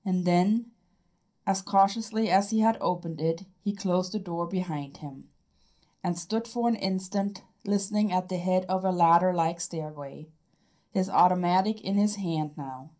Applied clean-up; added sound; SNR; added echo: none; none; none; reverberation time 0.3 s.